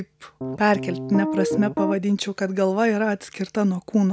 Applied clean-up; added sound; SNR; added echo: none; Piano; 4 dB; none.